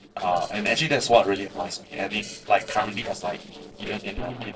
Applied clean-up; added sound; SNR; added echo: neural separator model SepFormer DNS4.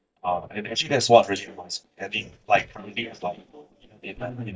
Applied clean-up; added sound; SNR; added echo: neural mask model DeepFilterNet 3.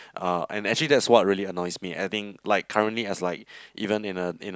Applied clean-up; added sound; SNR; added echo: none; none; none; none.